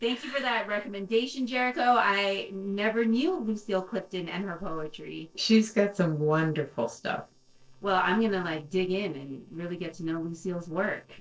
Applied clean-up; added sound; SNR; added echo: neural separator model SepFormer DNS4.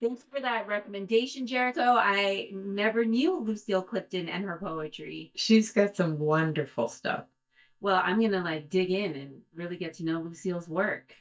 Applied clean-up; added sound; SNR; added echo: neural mask model DeepFilterNet 3.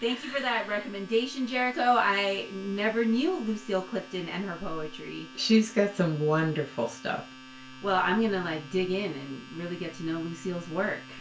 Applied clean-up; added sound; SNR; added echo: none; Domestic sounds, home sounds; 18 dB; reverberation time 0.3 s.